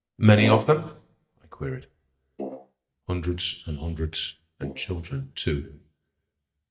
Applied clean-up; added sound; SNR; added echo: neural mask model DeepFilterNet 3.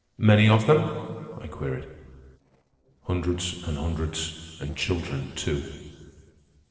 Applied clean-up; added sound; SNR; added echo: neural separator model SepFormer DNS4.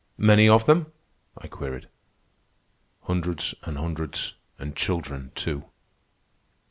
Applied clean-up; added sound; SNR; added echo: none; none; none; none.